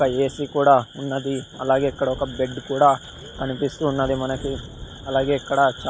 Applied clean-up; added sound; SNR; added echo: none; Thunder; 18 dB; none.